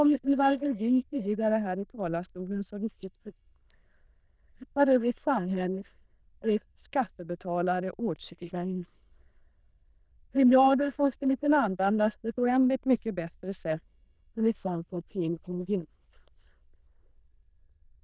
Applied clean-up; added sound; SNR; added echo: neural diffusion model UNIVERSE++.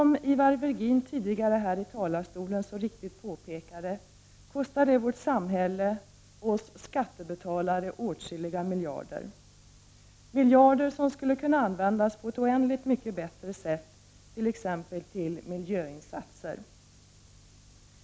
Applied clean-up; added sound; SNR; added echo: none; none; none; none.